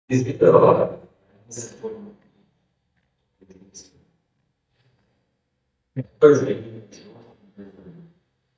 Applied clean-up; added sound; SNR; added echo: neural mask model DeepFilterNet 3.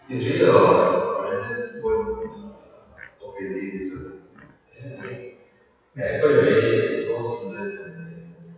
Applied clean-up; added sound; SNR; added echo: classical method WPE with log-MMSE.